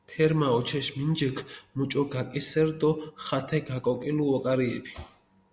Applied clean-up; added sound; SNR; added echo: none; none; none; none.